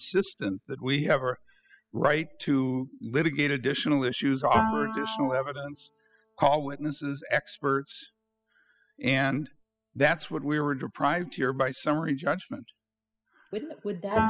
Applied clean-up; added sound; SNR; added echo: classical method spectral subtraction.